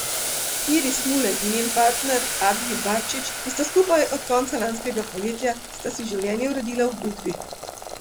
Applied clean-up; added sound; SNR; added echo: none; Boiling; 5 dB; none.